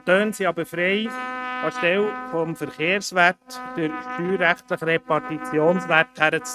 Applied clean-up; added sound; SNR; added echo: neural mask model RNNoise.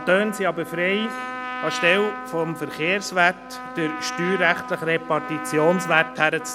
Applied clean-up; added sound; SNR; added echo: none; Trumpet; 9 dB; none.